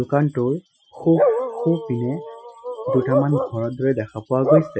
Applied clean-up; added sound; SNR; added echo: classical method Wiener filter.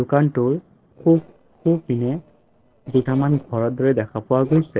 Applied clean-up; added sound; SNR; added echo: neural separator model SepFormer DNS4.